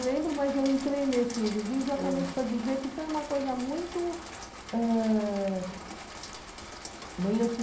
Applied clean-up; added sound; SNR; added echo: none; Rain; 12 dB; reverberation time 0.6 s.